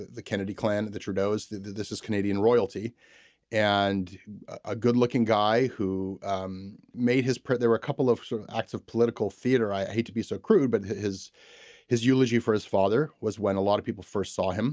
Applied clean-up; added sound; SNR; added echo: none; none; none; none.